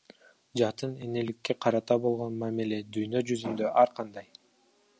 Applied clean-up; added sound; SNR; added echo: none; none; none; none.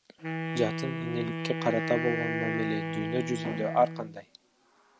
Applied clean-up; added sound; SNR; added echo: none; Wind instrument, woodwind instrument; 2 dB; none.